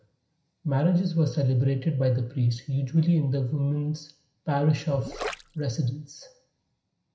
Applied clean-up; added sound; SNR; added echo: none; Gurgling; 11 dB; reverberation time 0.5 s.